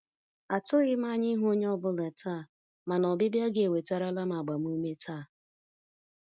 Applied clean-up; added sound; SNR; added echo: none; none; none; none.